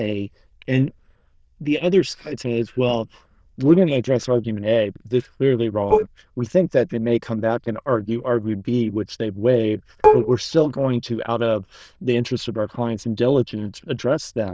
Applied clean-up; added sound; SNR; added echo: neural diffusion model UNIVERSE++.